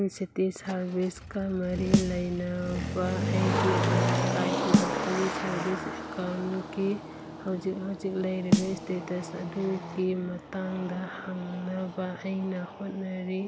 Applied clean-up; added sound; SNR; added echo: none; Snare drum + Motor vehicle (road); -1 dB; none.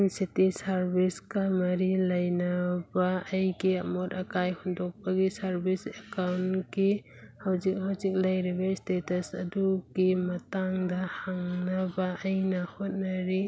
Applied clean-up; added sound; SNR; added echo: none; none; none; none.